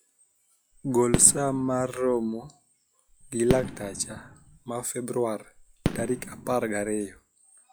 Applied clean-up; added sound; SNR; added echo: classical method log-MMSE.